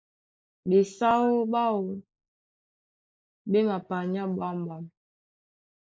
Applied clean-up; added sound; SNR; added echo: neural mask model Resemble Enhance denoiser.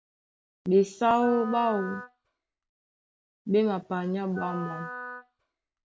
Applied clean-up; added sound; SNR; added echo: none; Wind instrument, woodwind instrument; 12 dB; none.